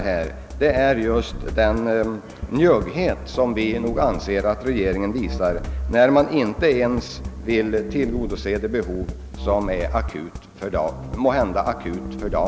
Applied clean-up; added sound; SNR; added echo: none; Drum kit; 9 dB; none.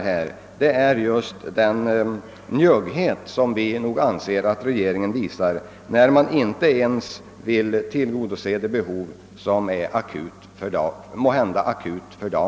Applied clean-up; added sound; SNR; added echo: none; none; none; none.